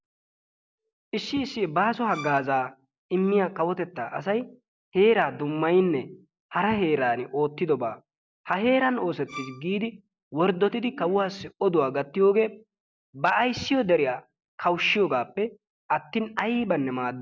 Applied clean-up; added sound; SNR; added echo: none; Bowed string instrument; 17 dB; none.